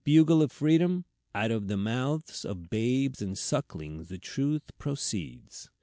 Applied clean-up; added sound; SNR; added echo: none; none; none; none.